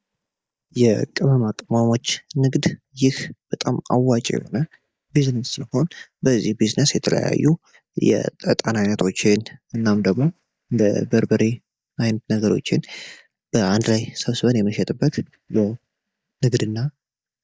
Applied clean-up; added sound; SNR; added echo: neural mask model DeepFilterNet 3.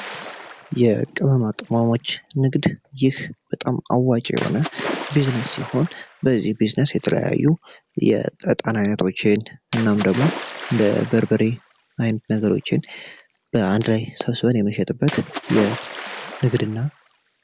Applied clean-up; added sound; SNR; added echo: none; Splash, splatter; 14 dB; none.